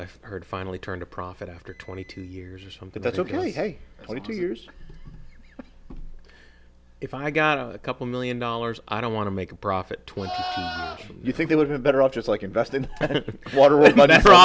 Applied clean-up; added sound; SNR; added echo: none; Livestock, farm animals, working animals; 11 dB; none.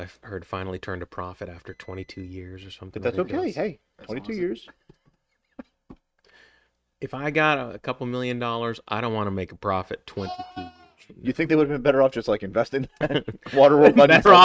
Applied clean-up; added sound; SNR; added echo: neural mask model RNNoise.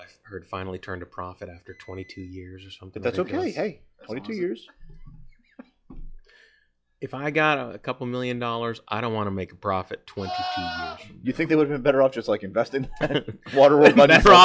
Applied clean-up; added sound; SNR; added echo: classical method log-MMSE.